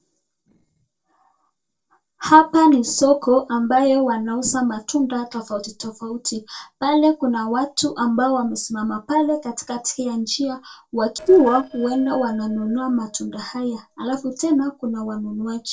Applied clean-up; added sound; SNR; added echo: neural separator model SepFormer DNS4.